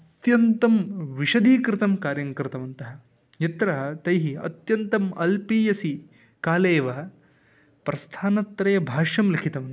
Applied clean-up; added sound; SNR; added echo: none; none; none; none.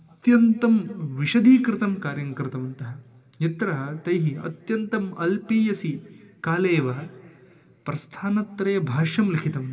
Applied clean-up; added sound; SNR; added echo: none; none; none; reverberation time 2.7 s.